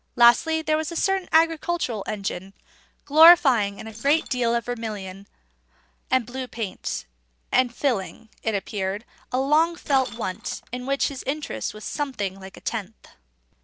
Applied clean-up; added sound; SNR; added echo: neural separator model SepFormer DNS4.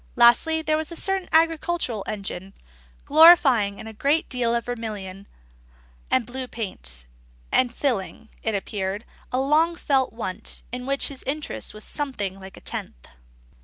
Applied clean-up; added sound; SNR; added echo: none; none; none; none.